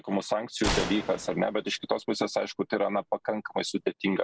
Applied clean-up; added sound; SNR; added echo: none; Gunshot, gunfire; 9 dB; none.